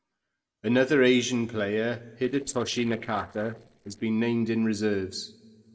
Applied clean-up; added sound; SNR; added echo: neural separator model SepFormer DNS4.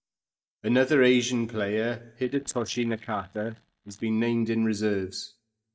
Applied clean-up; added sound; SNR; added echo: neural mask model DeepFilterNet 3.